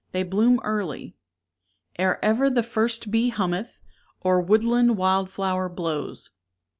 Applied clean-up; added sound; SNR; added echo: none; none; none; none.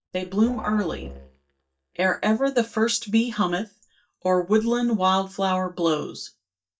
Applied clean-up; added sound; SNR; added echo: neural mask model DeepFilterNet 3.